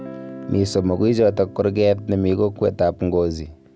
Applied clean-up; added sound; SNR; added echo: none; Guitar; 18 dB; none.